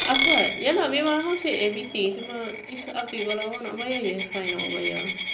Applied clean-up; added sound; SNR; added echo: none; Coin (dropping); 2 dB; reverberation time 0.5 s.